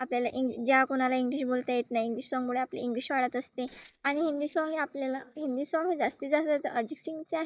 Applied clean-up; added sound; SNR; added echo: neural mask model DeepFilterNet 3.